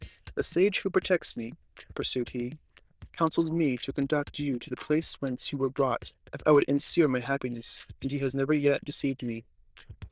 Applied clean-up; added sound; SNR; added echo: neural diffusion model UNIVERSE++.